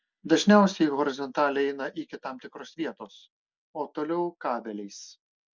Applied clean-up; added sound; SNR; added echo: none; none; none; none.